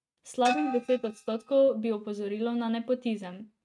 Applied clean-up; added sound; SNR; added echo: neural mask model RNNoise.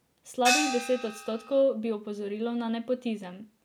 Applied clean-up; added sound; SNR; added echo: none; Gong; 1 dB; none.